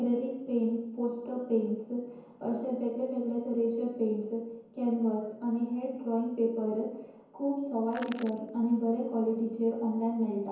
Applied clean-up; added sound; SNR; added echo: none; Crushing; 16 dB; reverberation time 0.9 s.